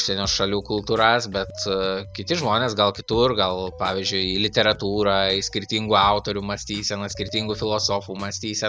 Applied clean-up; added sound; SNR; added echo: none; none; none; none.